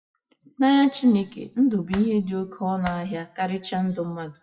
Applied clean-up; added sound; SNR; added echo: classical method WPE with log-MMSE.